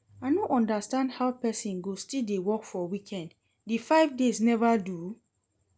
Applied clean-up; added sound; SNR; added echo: none; none; none; none.